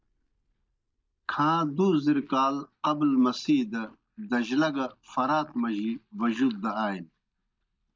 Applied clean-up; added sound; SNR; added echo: neural mask model DeepFilterNet 3.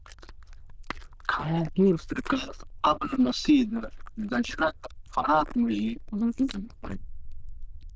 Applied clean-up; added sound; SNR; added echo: neural diffusion model UNIVERSE++.